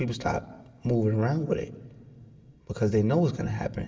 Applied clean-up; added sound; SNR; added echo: none; none; none; reverberation time 2.3 s.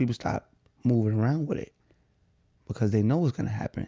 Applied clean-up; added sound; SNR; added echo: none; none; none; none.